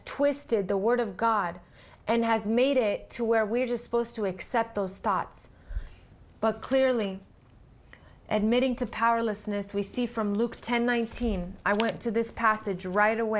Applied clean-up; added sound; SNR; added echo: none; none; none; none.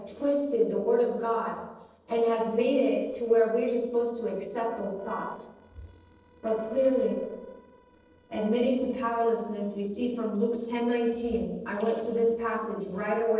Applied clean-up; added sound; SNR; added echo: neural separator model SepFormer DNS4.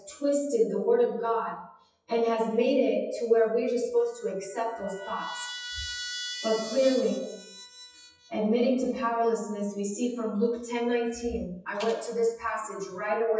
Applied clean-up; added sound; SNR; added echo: classical method WPE with log-MMSE.